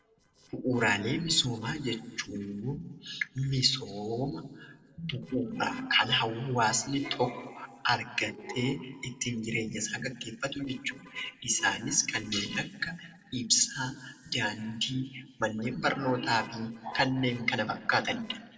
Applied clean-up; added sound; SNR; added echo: neural separator model SepFormer DNS4.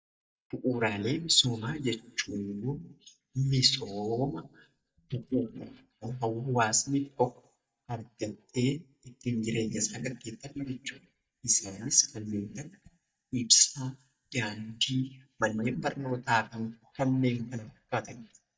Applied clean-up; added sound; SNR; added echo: neural mask model DeepFilterNet 3.